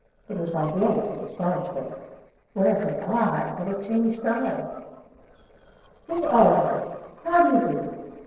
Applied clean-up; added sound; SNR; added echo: neural separator model SepFormer DNS4.